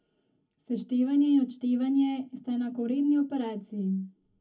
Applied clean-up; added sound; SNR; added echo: none; none; none; reverberation time 0.3 s.